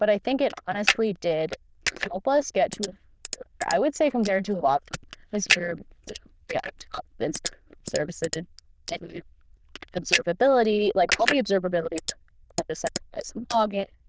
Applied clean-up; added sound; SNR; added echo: neural diffusion model UNIVERSE++.